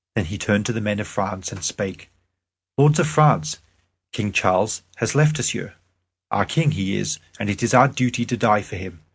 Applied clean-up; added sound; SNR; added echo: none; none; none; none.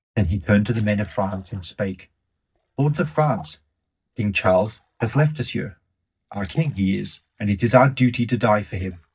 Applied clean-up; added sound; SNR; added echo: neural mask model DeepFilterNet 3.